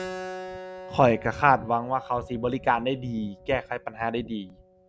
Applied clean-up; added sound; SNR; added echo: none; Keyboard (musical); 15 dB; none.